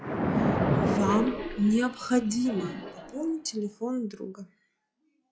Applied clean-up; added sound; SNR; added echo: classical method log-MMSE.